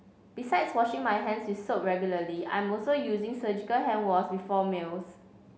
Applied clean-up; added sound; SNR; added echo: none; none; none; none.